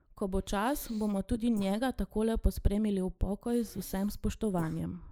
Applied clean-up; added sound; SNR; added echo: neural mask model Resemble Enhance denoiser.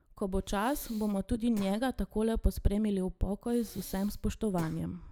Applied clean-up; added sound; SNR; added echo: none; Breathing; 18 dB; none.